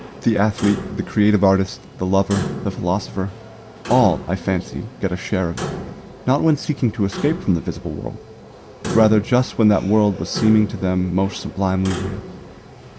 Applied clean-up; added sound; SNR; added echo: none; Clock; 11 dB; none.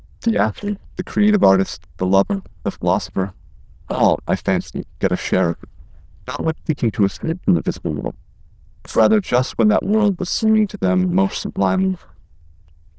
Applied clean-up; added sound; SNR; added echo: neural diffusion model UNIVERSE++.